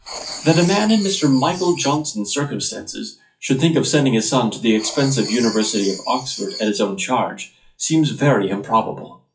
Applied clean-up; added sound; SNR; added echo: classical method WPE with log-MMSE.